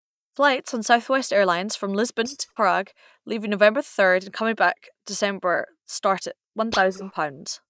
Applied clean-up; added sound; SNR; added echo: neural mask model DeepFilterNet 3.